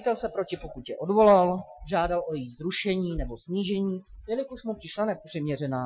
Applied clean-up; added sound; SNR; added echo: classical method Wiener filter.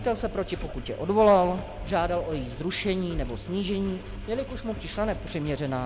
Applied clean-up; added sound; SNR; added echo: none; Engine; 10 dB; none.